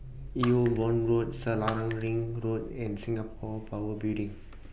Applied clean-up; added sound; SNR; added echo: none; Shatter; 13 dB; none.